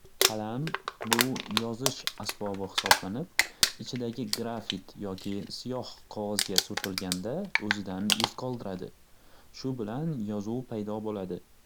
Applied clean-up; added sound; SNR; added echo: none; Crumpling, crinkling; -2 dB; none.